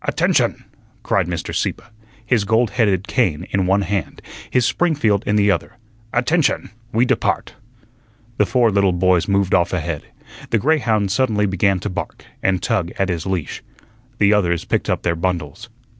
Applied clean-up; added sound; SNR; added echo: none; none; none; none.